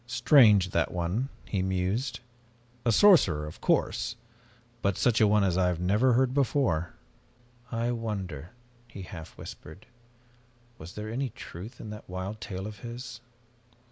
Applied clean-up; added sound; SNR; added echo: none; none; none; none.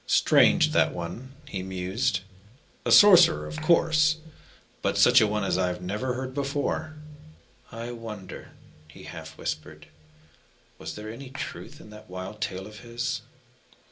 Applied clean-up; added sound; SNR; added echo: none; Clapping; 17 dB; reverberation time 0.2 s.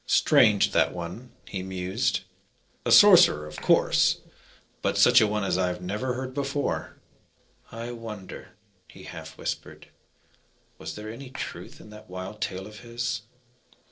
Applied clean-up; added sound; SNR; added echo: neural separator model SepFormer DNS4.